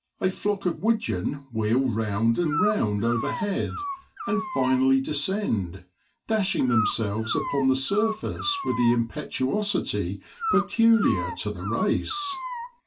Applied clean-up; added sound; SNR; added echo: none; Dog; 7 dB; reverberation time 0.2 s.